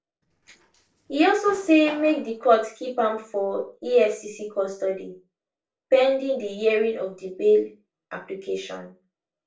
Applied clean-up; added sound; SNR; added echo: neural separator model SepFormer DNS4.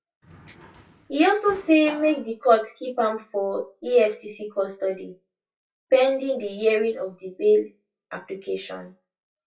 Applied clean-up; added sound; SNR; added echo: classical method WPE with log-MMSE.